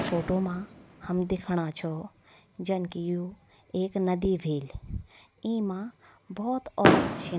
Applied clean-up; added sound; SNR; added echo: none; Fireworks; 3 dB; none.